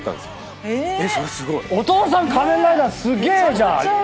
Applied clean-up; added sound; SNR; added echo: none; none; none; none.